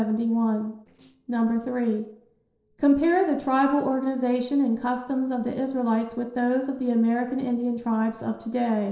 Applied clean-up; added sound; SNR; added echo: neural separator model SepFormer DNS4.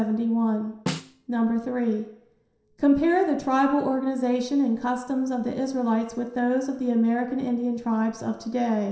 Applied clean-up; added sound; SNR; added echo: none; Snare drum; 10 dB; reverberation time 0.7 s.